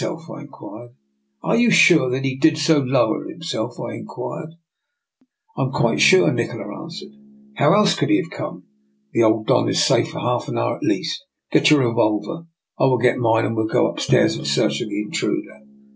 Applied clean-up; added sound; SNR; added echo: none; Drum; 17 dB; none.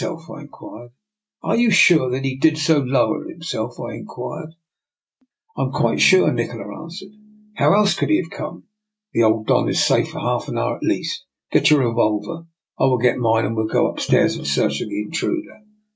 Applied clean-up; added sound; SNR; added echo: neural mask model RNNoise.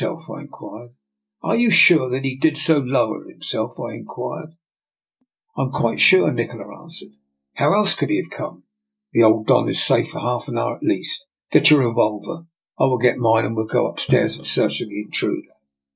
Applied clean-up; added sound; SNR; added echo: neural mask model DeepFilterNet 3.